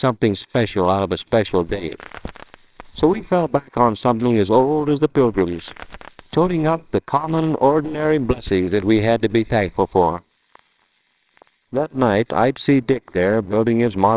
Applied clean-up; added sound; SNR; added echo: neural separator model SepFormer WHAMR!.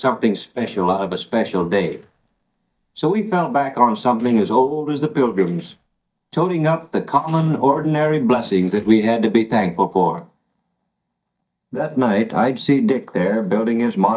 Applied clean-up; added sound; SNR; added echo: neural mask model DeepFilterNet 3.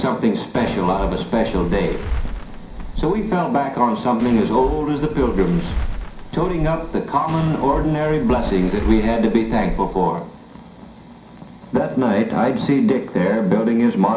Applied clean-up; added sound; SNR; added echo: none; Fireworks; 7 dB; reverberation time 0.5 s.